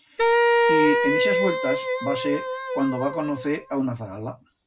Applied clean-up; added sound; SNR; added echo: none; Wind instrument, woodwind instrument; -5 dB; none.